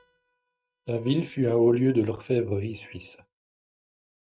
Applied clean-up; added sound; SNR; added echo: neural mask model RNNoise.